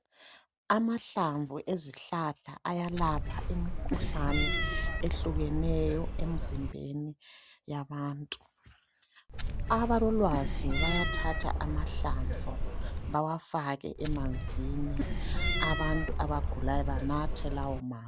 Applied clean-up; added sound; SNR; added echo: none; Cat; -3 dB; none.